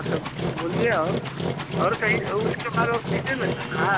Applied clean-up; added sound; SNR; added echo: none; Engine; 1 dB; none.